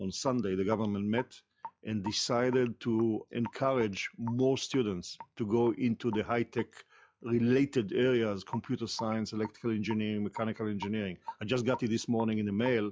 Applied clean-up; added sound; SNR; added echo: classical method log-MMSE.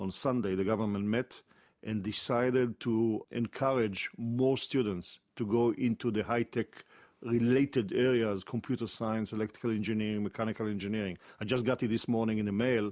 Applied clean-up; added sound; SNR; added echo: none; none; none; none.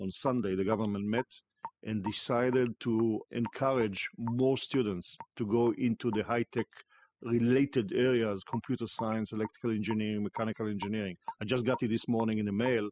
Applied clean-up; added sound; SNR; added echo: classical method spectral subtraction.